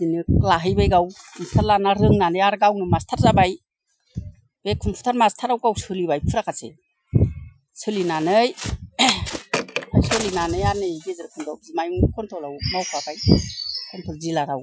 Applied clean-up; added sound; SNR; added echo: classical method Wiener filter.